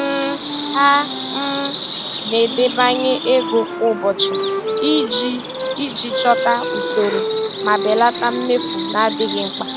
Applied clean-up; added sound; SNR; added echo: none; Bird vocalization, bird call, bird song + Wind instrument, woodwind instrument; 4 dB; none.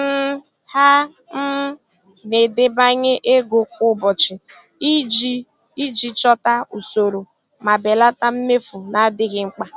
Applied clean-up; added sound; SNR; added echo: none; none; none; none.